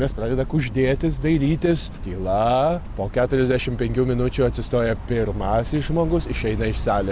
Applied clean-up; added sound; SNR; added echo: none; none; none; none.